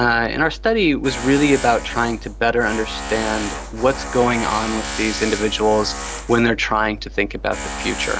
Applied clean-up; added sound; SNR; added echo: none; Tools; 9 dB; none.